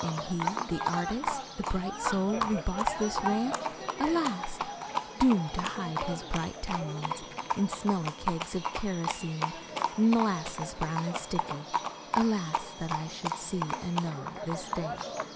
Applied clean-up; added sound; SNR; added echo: none; Livestock, farm animals, working animals; 3 dB; none.